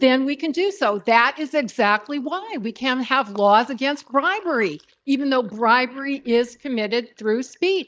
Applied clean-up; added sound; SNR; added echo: neural mask model DeepFilterNet 3.